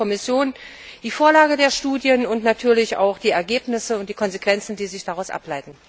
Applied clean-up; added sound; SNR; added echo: none; none; none; none.